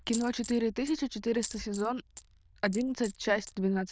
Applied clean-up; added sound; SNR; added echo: neural diffusion model UNIVERSE++.